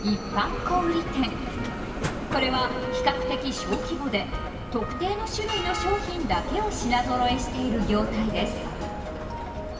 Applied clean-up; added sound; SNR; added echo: none; Bell; 4 dB; reverberation time 2.0 s.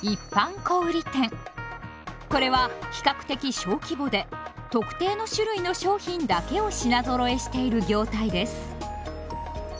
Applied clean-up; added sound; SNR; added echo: none; none; none; none.